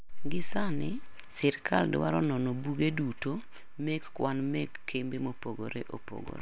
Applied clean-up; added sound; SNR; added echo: none; none; none; none.